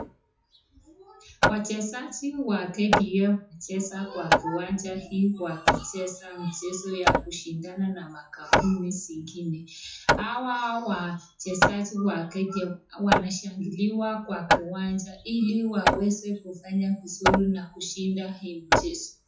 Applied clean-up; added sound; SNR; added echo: classical method WPE with log-MMSE.